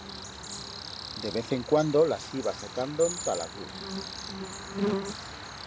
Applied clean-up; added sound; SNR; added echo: none; Cricket; 5 dB; none.